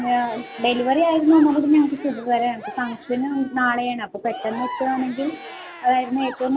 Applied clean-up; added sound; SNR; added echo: none; Crowd / Cheering; 16 dB; none.